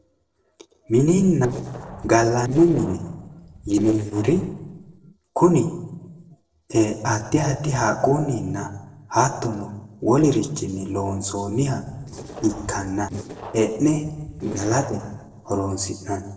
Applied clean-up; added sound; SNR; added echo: neural separator model SepFormer DNS4.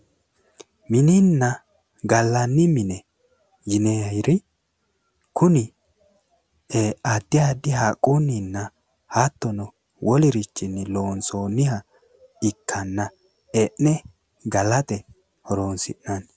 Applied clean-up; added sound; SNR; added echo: none; none; none; none.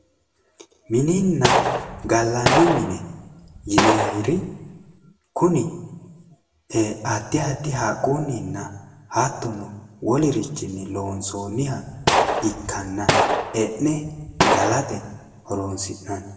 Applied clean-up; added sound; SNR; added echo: none; Gunshot, gunfire; -1 dB; reverberation time 0.9 s.